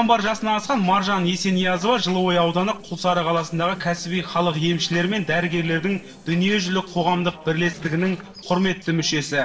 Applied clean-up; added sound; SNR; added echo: neural separator model SepFormer DNS4.